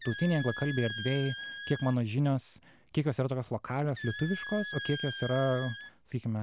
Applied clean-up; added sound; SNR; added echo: none; Squeak; 11 dB; none.